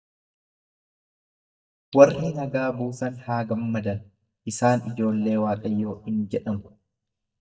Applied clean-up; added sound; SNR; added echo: neural mask model DeepFilterNet 3.